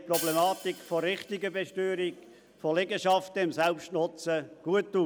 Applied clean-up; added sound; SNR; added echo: none; Hi-hat; 14 dB; none.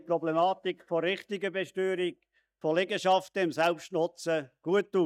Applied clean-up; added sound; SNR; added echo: neural mask model DeepFilterNet 3.